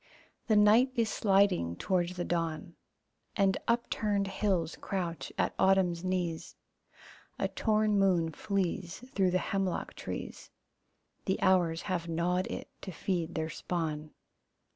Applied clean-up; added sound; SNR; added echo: none; none; none; none.